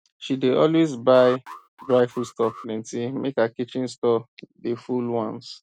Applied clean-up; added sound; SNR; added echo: neural mask model RNNoise.